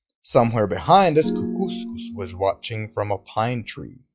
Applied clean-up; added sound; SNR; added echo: classical method log-MMSE.